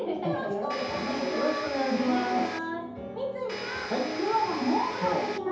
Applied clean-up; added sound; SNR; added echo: none; Domestic sounds, home sounds; 7 dB; reverberation time 0.8 s.